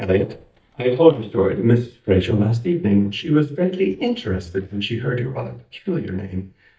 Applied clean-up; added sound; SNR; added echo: neural mask model DeepFilterNet 3.